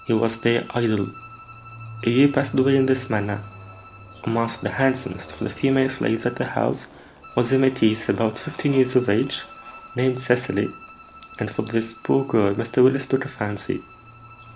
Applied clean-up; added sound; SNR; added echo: none; Bowed string instrument + Motorcycle; 19 dB; none.